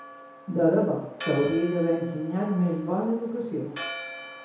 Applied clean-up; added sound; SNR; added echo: none; Church bell; 13 dB; reverberation time 2.0 s.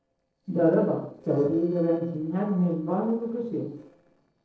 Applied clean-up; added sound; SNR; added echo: neural separator model SepFormer DNS4.